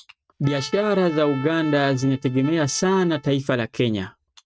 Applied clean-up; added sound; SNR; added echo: neural mask model RNNoise.